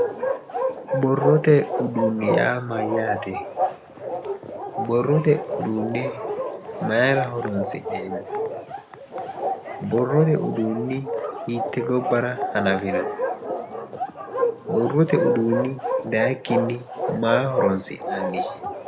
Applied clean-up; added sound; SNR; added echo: none; Bark; 3 dB; none.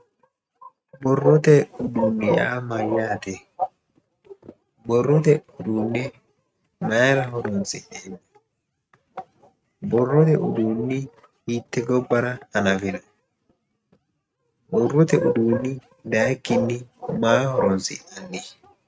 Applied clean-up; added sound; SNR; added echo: neural mask model RNNoise.